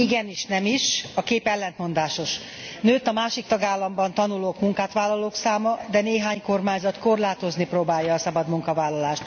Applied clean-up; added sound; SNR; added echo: none; none; none; none.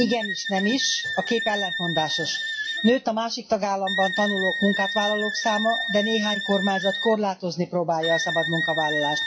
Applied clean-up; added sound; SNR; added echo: classical method WPE with log-MMSE.